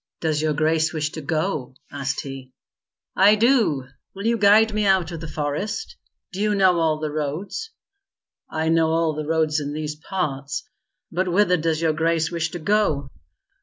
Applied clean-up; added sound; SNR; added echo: none; none; none; none.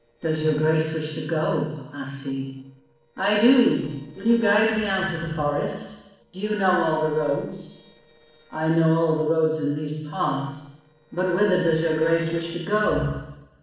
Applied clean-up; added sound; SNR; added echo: neural separator model SepFormer DNS4.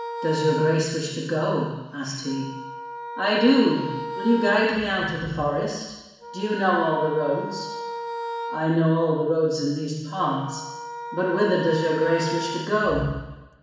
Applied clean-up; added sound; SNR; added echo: none; Wind instrument, woodwind instrument; 11 dB; reverberation time 1.1 s.